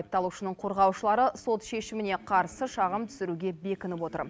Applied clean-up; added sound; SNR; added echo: none; none; none; none.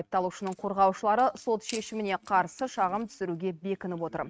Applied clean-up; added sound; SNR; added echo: neural mask model RNNoise.